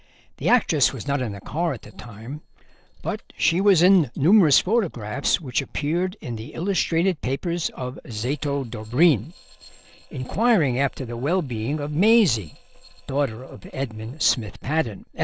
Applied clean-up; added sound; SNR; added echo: neural separator model SepFormer DNS4.